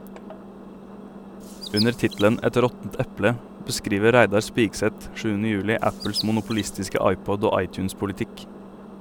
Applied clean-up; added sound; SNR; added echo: none; Chirp, tweet + Engine; 13 dB; none.